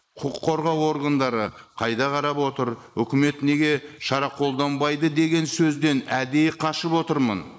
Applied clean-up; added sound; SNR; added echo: neural mask model Resemble Enhance denoiser.